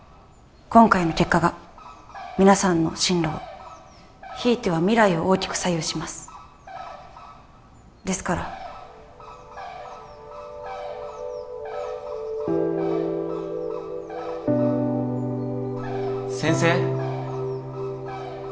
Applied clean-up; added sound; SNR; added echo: none; Bird; 16 dB; none.